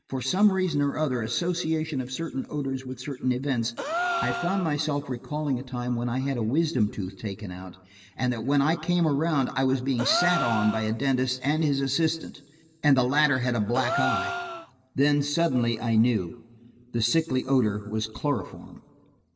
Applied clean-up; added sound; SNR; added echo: none; Gasp; 6 dB; reverberation time 1.7 s.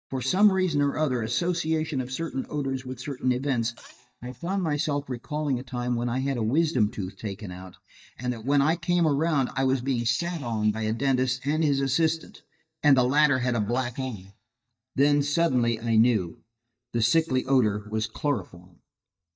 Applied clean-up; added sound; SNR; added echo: neural mask model DeepFilterNet 3.